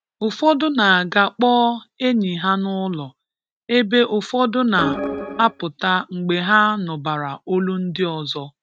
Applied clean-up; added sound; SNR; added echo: neural mask model RNNoise.